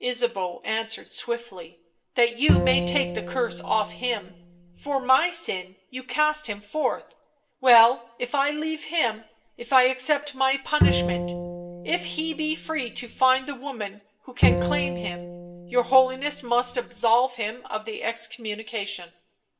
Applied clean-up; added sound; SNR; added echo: none; Bowed string instrument; 2 dB; reverberation time 0.6 s.